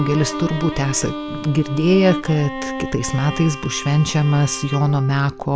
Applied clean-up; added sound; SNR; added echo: none; Bowed string instrument; 10 dB; none.